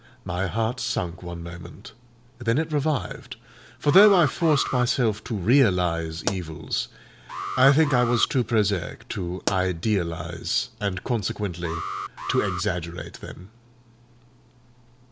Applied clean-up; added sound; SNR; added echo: none; Alarm + Explosion; 10 dB; none.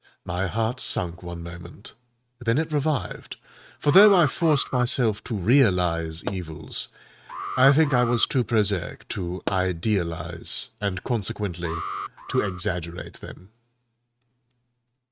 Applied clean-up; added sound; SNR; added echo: neural mask model RNNoise.